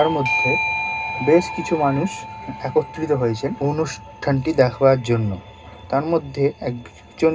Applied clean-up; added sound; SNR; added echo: none; Bell / Doorbell; 8 dB; reverberation time 0.2 s.